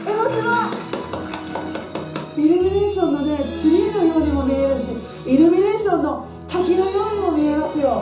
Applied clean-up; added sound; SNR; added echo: none; none; none; reverberation time 0.6 s.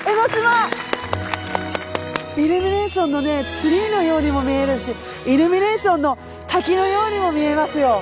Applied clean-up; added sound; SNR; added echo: none; none; none; none.